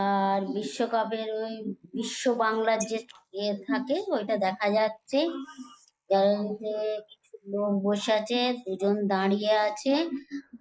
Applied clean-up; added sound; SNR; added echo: neural mask model Resemble Enhance denoiser.